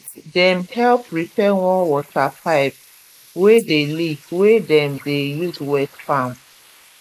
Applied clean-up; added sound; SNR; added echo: neural mask model Resemble Enhance denoiser.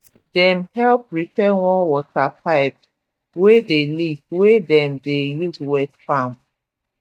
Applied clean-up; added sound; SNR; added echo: neural mask model DeepFilterNet 3.